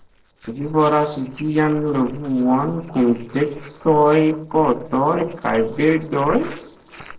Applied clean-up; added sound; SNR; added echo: neural separator model SepFormer DNS4.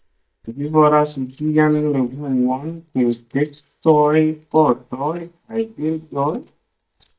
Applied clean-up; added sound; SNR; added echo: neural mask model DeepFilterNet 3.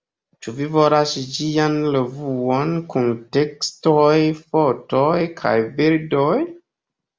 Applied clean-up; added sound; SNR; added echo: none; none; none; none.